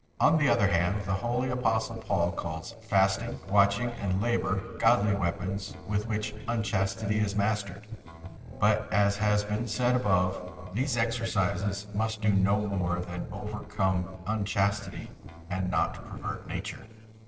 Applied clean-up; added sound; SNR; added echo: neural separator model SepFormer DNS4.